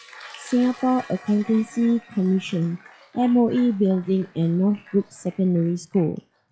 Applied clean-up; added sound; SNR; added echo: classical method log-MMSE.